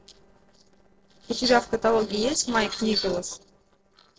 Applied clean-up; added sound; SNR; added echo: neural separator model SepFormer DNS4.